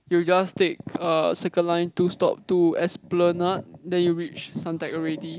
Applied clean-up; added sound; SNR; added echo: none; none; none; none.